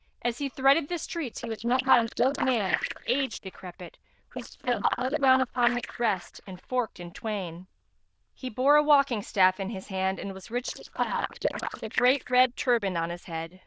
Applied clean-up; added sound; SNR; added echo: neural diffusion model UNIVERSE++.